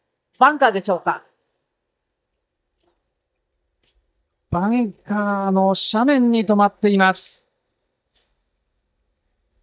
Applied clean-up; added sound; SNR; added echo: neural mask model DeepFilterNet 3.